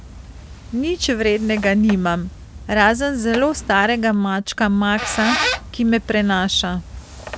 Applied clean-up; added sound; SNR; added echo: none; Squeak; 11 dB; none.